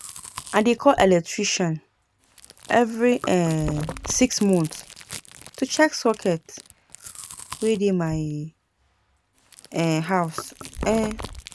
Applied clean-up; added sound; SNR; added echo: none; Chewing, mastication; 15 dB; none.